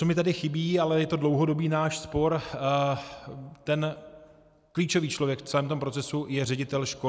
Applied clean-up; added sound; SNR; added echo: none; none; none; none.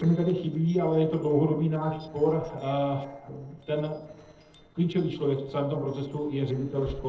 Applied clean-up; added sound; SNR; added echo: neural separator model SepFormer DNS4.